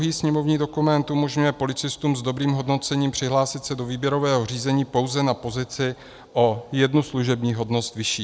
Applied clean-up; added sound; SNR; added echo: none; none; none; none.